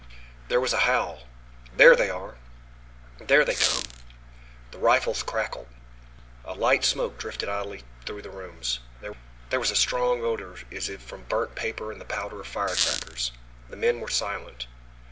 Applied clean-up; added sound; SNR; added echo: none; Squeak; 3 dB; none.